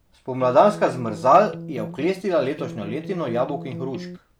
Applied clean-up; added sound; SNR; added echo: none; Electric guitar; 13 dB; none.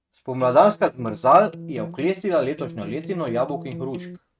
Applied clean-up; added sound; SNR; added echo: neural mask model RNNoise.